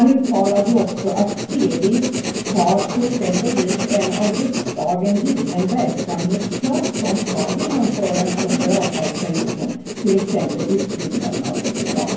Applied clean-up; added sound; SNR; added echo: none; Writing; 5 dB; reverberation time 0.9 s.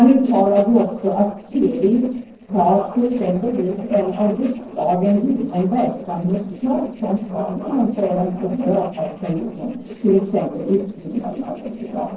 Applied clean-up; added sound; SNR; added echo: neural separator model SepFormer DNS4.